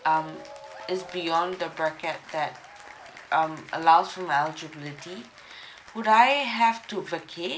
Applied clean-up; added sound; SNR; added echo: none; Applause / Cheering; 20 dB; none.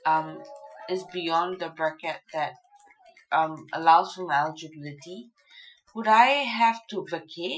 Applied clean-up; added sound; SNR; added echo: classical method Wiener filter.